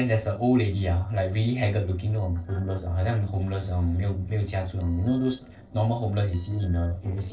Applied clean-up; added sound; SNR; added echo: neural separator model SepFormer DNS4.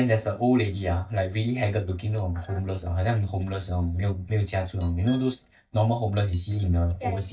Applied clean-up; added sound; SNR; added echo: neural mask model DeepFilterNet 3.